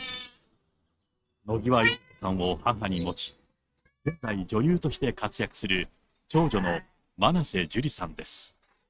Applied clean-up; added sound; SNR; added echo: neural mask model RNNoise.